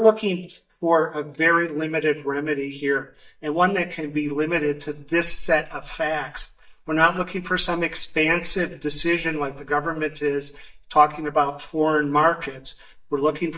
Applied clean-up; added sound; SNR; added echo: neural mask model DeepFilterNet 3.